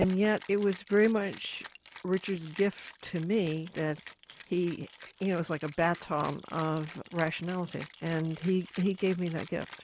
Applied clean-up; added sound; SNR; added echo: none; Rattle (instrument); 18 dB; none.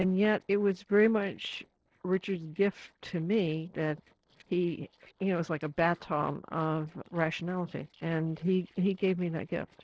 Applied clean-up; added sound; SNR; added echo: neural separator model SepFormer DNS4.